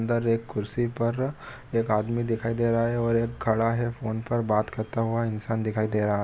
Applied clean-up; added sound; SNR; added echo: none; none; none; none.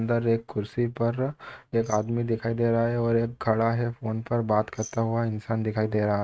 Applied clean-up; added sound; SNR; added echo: neural mask model RNNoise.